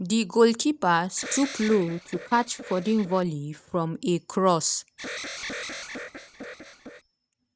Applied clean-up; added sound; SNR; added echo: neural mask model RNNoise.